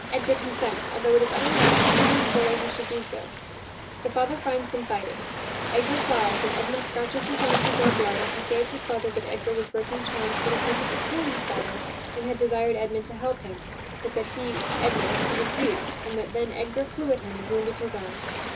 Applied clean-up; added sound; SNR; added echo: none; Waves, surf; 0 dB; reverberation time 0.2 s.